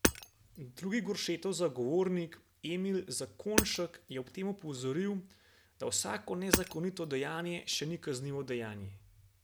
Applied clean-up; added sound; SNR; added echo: none; Hammer; 4 dB; none.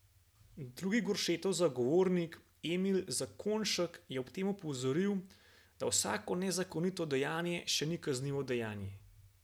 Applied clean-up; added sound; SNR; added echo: none; none; none; none.